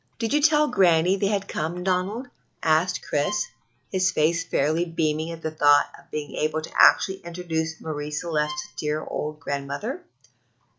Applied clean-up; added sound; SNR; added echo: none; Bowed string instrument; 17 dB; none.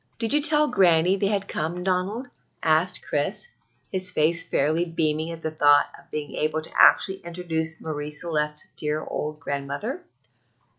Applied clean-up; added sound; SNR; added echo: none; none; none; none.